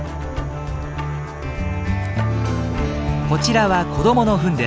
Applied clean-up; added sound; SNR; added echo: none; none; none; none.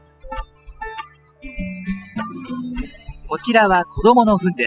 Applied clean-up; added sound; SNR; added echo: classical method spectral subtraction.